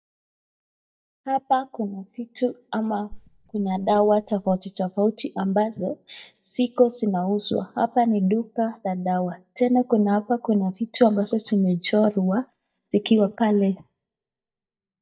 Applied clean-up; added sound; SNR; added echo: neural mask model DeepFilterNet 3.